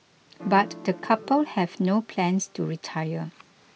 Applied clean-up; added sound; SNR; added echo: none; Piano; 19 dB; none.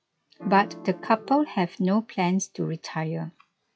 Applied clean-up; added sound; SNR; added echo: classical method log-MMSE.